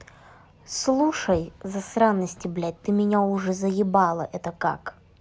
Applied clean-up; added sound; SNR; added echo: none; none; none; none.